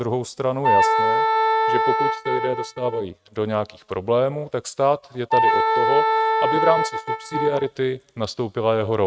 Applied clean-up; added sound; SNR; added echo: neural mask model RNNoise.